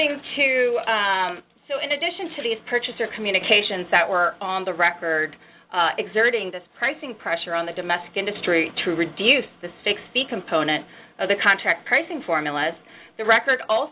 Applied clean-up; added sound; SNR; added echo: none; none; none; none.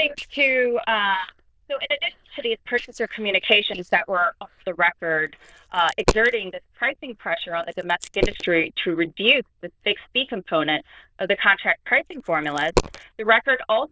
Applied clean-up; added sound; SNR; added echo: neural diffusion model UNIVERSE++.